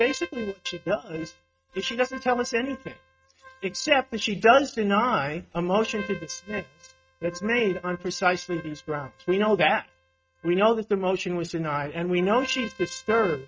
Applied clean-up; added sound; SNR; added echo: neural mask model RNNoise.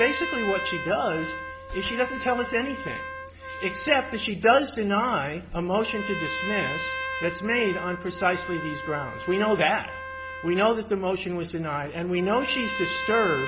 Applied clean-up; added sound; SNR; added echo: none; Trumpet; 8 dB; none.